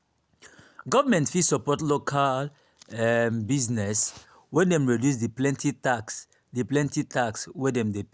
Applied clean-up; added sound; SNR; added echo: none; none; none; none.